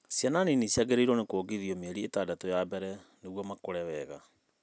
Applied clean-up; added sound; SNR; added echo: none; none; none; none.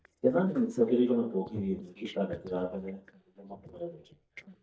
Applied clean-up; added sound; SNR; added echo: neural mask model DeepFilterNet 3.